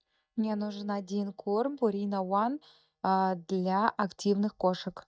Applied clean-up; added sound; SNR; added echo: neural mask model DeepFilterNet 3.